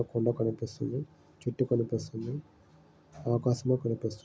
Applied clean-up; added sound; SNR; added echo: none; none; none; none.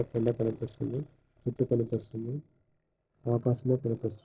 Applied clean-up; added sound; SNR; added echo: neural separator model SepFormer DNS4.